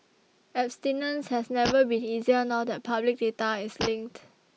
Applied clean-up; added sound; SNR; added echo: none; Fart; 11 dB; none.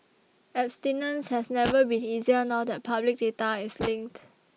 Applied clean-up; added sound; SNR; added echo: neural mask model Resemble Enhance denoiser.